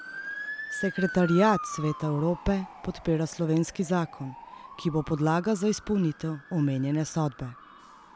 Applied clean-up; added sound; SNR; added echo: none; Motor vehicle (road) / Siren; 13 dB; none.